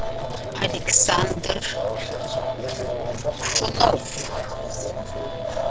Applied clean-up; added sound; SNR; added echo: neural separator model SepFormer DNS4.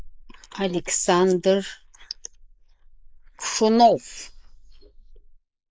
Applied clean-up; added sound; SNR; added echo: neural mask model Resemble Enhance denoiser.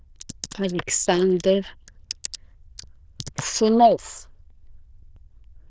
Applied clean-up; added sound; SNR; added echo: neural diffusion model UNIVERSE++.